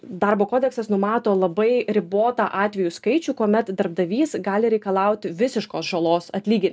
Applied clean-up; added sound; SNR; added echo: none; none; none; none.